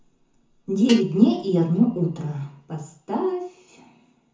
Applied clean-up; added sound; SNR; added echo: none; Guitar; 18 dB; reverberation time 0.6 s.